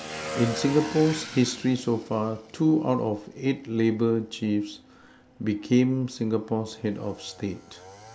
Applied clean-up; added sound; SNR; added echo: none; Motorcycle / Engine; 15 dB; none.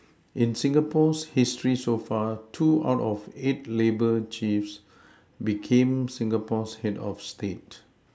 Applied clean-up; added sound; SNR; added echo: none; none; none; none.